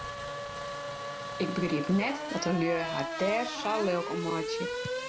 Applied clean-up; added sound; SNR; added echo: none; Race car, auto racing / Accelerating, revving, vroom; 4 dB; none.